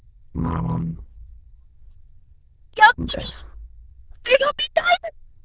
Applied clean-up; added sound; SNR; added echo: neural diffusion model UNIVERSE++.